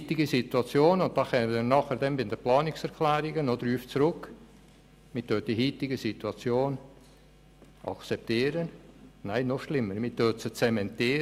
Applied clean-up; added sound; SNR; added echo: none; none; none; none.